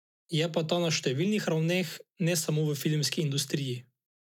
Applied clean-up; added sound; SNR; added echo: none; none; none; none.